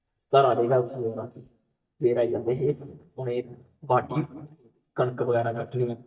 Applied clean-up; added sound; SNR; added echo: neural mask model DeepFilterNet 3.